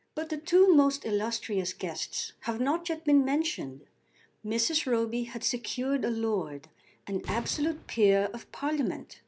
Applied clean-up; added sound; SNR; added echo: none; Fireworks; 17 dB; none.